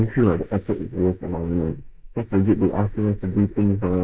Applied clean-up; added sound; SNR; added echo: neural mask model Resemble Enhance denoiser.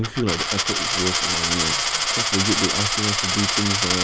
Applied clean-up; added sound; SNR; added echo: none; Coin (dropping); -4 dB; none.